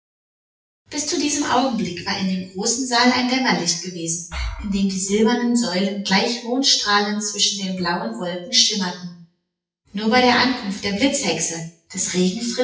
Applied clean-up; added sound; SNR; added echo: classical method WPE with log-MMSE.